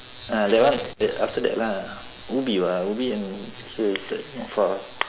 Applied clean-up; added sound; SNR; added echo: none; none; none; none.